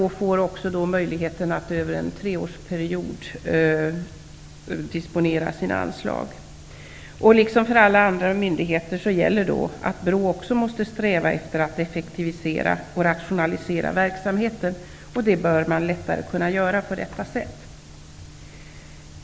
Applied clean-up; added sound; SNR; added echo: none; none; none; none.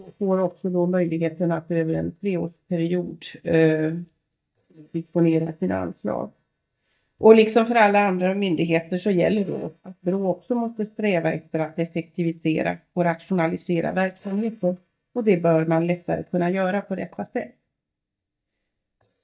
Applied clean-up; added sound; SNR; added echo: neural mask model DeepFilterNet 3.